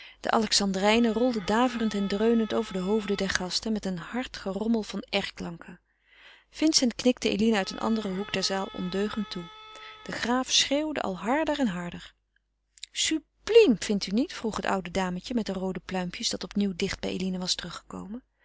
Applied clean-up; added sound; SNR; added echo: none; Bowed string instrument; 20 dB; none.